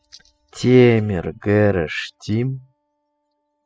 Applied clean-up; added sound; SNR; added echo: classical method spectral subtraction.